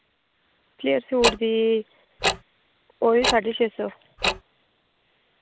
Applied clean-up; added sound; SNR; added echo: none; Tick-tock; 4 dB; none.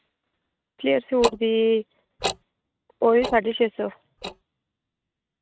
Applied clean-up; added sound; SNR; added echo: neural mask model RNNoise.